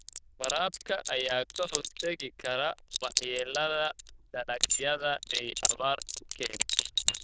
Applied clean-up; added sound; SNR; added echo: neural diffusion model UNIVERSE++.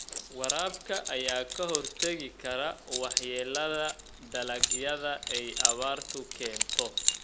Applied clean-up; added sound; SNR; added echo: none; Keys jangling; -1 dB; none.